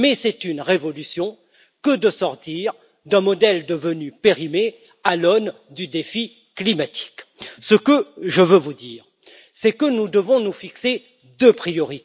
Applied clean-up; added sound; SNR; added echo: none; none; none; none.